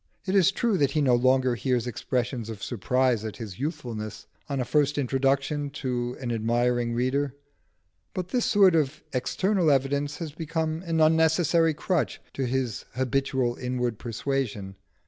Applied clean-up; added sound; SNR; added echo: none; none; none; none.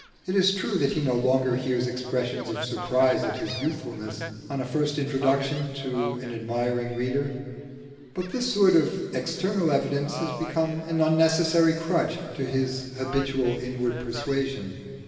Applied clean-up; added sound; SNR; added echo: none; Gull, seagull; 16 dB; reverberation time 2.4 s.